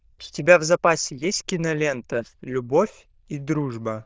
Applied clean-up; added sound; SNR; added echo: neural diffusion model UNIVERSE++.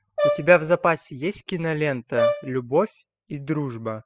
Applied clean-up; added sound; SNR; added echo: classical method spectral subtraction.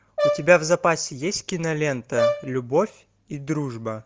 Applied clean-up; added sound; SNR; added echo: none; Brass instrument; 4 dB; none.